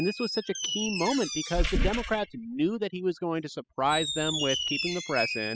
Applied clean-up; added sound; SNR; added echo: classical method spectral subtraction.